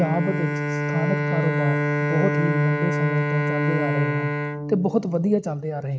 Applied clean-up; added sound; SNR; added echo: neural mask model RNNoise.